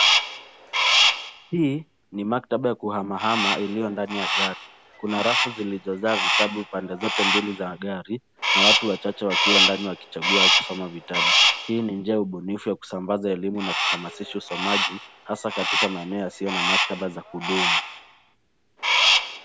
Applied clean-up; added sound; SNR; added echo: none; Crow; -4 dB; none.